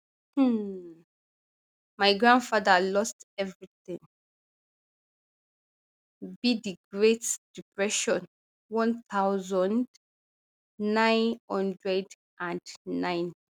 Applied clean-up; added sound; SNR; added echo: none; none; none; none.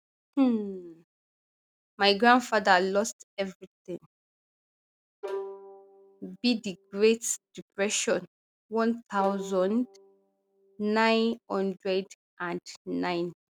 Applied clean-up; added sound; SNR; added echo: none; Bowed string instrument; 14 dB; none.